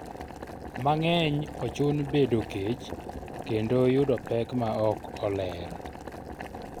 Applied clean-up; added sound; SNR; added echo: none; Boiling; 11 dB; none.